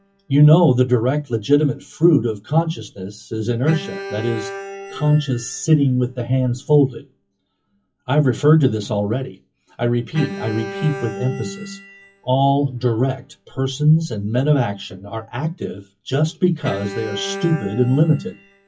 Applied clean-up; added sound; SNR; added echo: classical method WPE with log-MMSE.